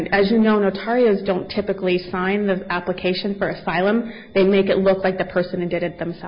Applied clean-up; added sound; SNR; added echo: none; none; none; none.